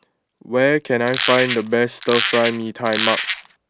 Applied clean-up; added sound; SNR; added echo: none; Squeak; 4 dB; none.